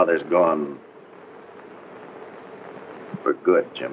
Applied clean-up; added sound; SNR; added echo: none; none; none; none.